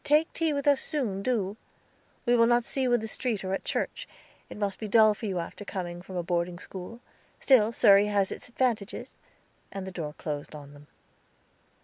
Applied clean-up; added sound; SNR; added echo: none; none; none; none.